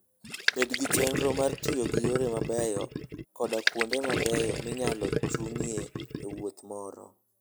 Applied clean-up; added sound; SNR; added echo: none; Gurgling; -1 dB; none.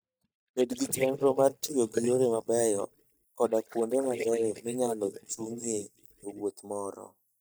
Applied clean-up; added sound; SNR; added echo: neural mask model DeepFilterNet 3.